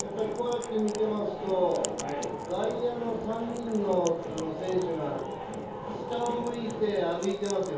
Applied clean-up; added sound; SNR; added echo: none; Chewing, mastication; 17 dB; reverberation time 0.7 s.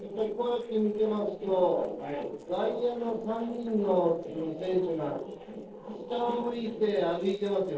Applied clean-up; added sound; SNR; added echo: neural separator model SepFormer DNS4.